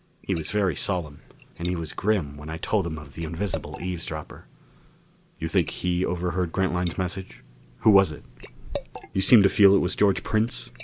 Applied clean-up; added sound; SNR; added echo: none; Liquid; 17 dB; none.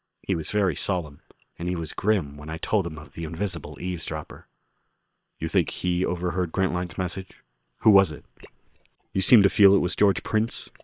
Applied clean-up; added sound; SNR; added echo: neural separator model SepFormer WHAM!.